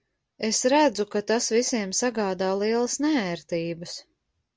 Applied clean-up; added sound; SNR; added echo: none; none; none; none.